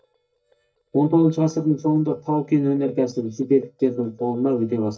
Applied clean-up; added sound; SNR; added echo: neural mask model DeepFilterNet 3.